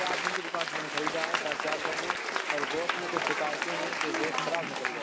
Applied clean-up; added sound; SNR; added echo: none; Applause / Crowd; -5 dB; none.